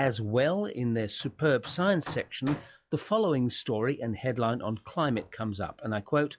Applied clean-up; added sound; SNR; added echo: classical method log-MMSE.